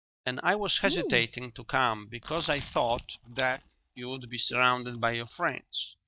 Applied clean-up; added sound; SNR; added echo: neural mask model DeepFilterNet 3.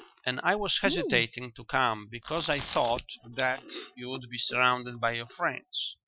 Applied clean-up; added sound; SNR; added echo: classical method Wiener filter.